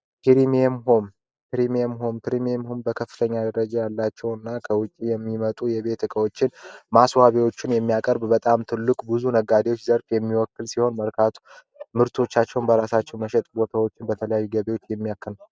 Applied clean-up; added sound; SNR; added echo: none; none; none; none.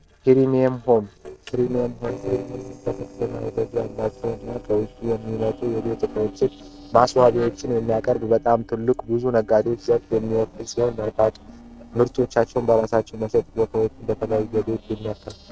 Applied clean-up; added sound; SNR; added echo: neural separator model SepFormer DNS4.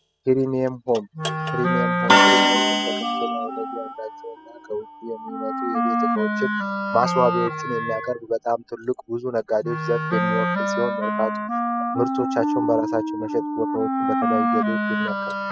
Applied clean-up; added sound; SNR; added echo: classical method spectral subtraction.